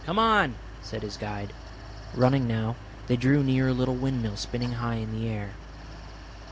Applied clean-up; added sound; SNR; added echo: none; Mechanical fan; 13 dB; none.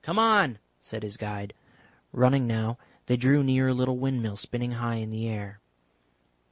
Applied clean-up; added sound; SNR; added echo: none; none; none; none.